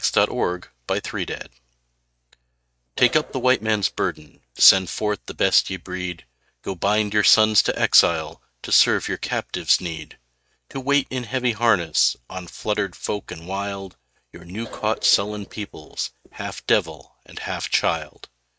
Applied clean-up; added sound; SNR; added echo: neural mask model RNNoise.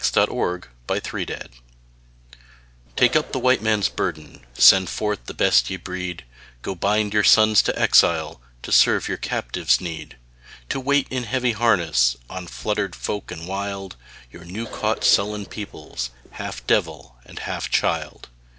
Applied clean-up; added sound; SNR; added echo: none; Cough; 19 dB; none.